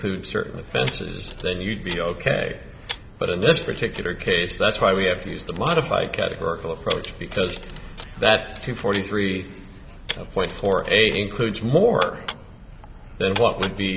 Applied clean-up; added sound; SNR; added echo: none; Camera; 8 dB; none.